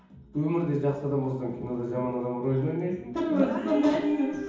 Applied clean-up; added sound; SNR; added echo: none; none; none; reverberation time 1.2 s.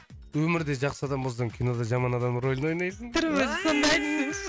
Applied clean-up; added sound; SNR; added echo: none; none; none; none.